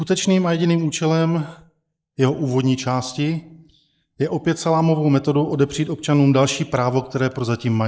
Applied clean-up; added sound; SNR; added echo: neural mask model Resemble Enhance denoiser.